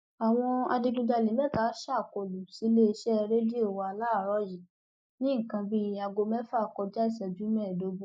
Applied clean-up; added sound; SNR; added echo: neural mask model Resemble Enhance denoiser.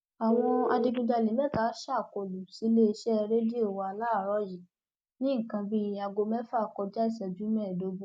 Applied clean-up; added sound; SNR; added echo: none; Telephone; 11 dB; none.